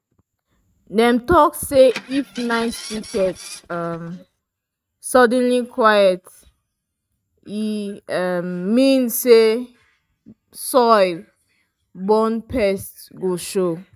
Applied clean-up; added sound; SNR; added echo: neural mask model RNNoise.